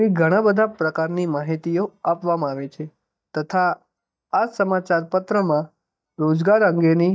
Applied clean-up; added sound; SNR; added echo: neural mask model DeepFilterNet 3.